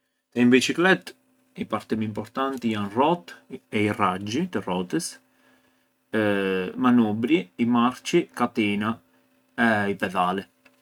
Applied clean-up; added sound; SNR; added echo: none; none; none; none.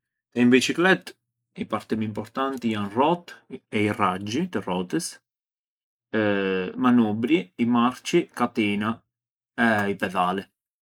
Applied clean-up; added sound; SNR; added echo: neural mask model Resemble Enhance denoiser.